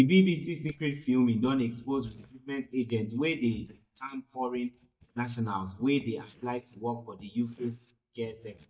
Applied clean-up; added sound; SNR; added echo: neural mask model DeepFilterNet 3.